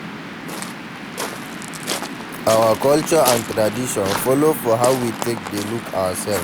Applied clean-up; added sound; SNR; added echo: none; Waves, surf; 7 dB; none.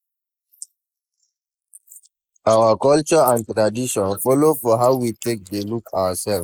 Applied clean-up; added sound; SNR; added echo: neural mask model Resemble Enhance denoiser.